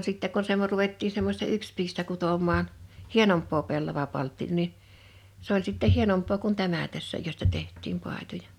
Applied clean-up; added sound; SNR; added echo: none; none; none; none.